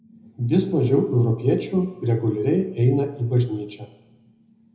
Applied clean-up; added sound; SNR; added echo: none; none; none; reverberation time 0.8 s.